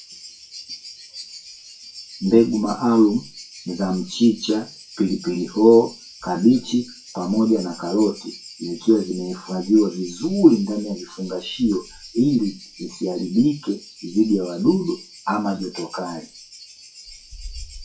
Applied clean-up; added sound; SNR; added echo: classical method WPE with log-MMSE.